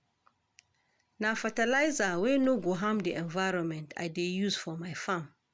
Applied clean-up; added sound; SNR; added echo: none; Gunshot, gunfire; 16 dB; none.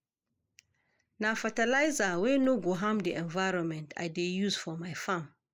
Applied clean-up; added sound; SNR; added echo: neural mask model Resemble Enhance denoiser.